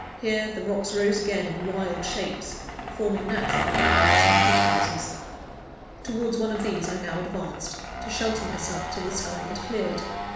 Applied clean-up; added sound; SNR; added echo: none; Engine; -2 dB; reverberation time 1.1 s.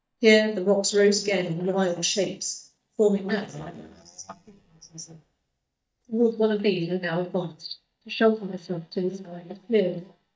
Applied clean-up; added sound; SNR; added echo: neural mask model DeepFilterNet 3.